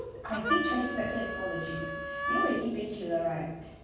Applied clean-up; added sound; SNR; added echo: none; Harmonica; 1 dB; reverberation time 1.2 s.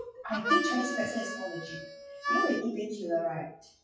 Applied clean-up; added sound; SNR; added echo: classical method WPE with log-MMSE.